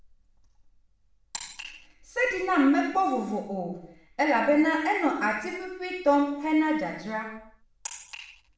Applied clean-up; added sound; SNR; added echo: none; none; none; reverberation time 0.6 s.